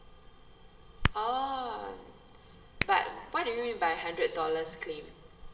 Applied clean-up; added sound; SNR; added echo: none; Hands; 5 dB; reverberation time 2.1 s.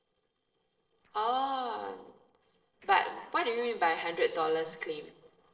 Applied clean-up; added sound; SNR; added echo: neural separator model SepFormer DNS4.